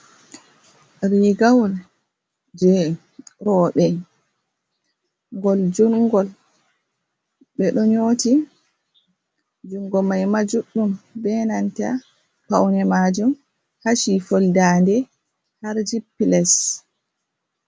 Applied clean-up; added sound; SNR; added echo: none; none; none; none.